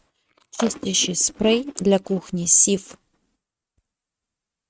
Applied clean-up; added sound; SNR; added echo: neural mask model RNNoise.